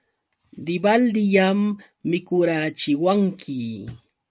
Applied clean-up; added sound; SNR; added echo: none; none; none; none.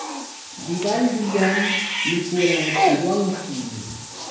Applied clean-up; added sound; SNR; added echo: none; Bathtub (filling or washing) / Cat; 2 dB; reverberation time 1.1 s.